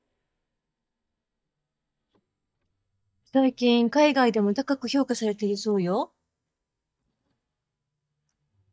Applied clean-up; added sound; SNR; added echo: neural mask model DeepFilterNet 3.